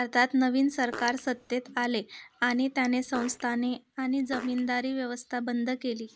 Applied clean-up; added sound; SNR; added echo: none; Fart; 16 dB; none.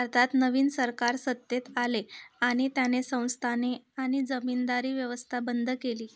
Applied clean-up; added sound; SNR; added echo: none; none; none; none.